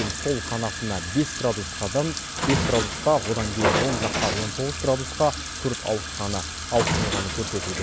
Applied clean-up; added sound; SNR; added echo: none; Train + Sink (filling or washing) / Water tap, faucet; 2 dB; none.